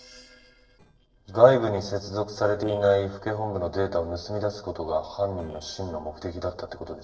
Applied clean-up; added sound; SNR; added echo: neural separator model SepFormer DNS4.